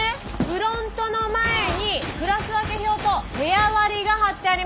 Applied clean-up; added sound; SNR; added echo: none; Gasp; 12 dB; none.